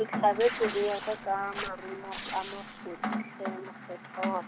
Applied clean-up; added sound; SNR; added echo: none; Rain + Tearing; 5 dB; none.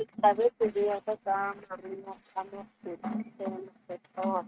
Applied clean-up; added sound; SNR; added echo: neural mask model RNNoise.